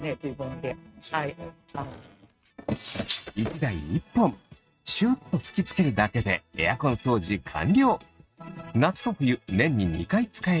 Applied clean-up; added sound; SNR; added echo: neural mask model RNNoise.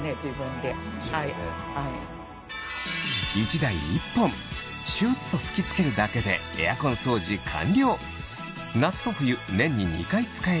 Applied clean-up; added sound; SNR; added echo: none; none; none; none.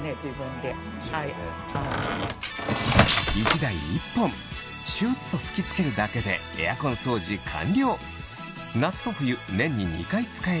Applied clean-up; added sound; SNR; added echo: none; Squeak; -3 dB; none.